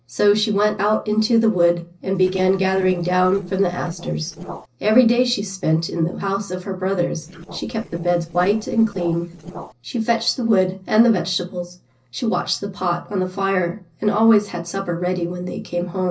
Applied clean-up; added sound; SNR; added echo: neural separator model SepFormer DNS4.